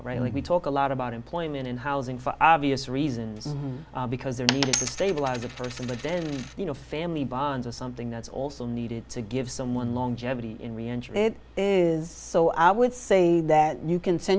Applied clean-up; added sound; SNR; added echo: none; Coin (dropping); 7 dB; none.